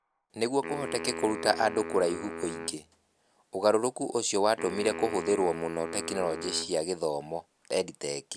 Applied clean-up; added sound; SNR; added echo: none; Wind instrument, woodwind instrument; 10 dB; none.